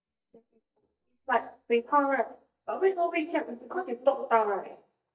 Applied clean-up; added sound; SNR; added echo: neural mask model DeepFilterNet 3.